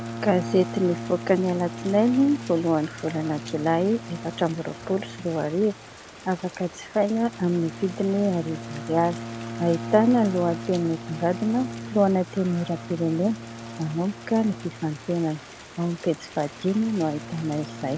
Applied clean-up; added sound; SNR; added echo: none; Rain + Bowed string instrument; 12 dB; none.